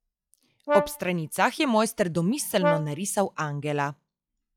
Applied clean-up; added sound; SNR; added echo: classical method log-MMSE.